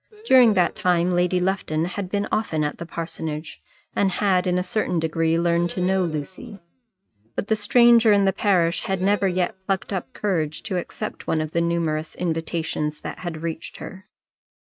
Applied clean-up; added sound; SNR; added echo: neural mask model RNNoise.